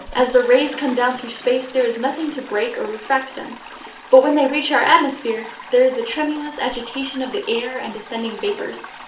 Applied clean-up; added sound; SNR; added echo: none; Toilet flush; 17 dB; reverberation time 0.4 s.